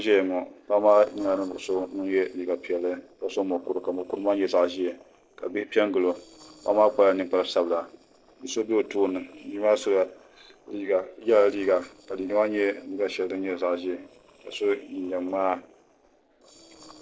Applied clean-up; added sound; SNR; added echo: neural separator model SepFormer DNS4.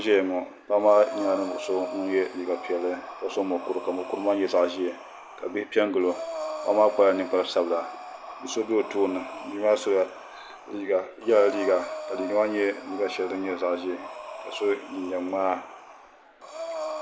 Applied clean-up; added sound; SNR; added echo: none; Breathing; 12 dB; none.